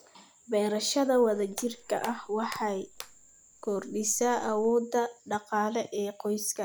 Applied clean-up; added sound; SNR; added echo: none; Hands; 19 dB; none.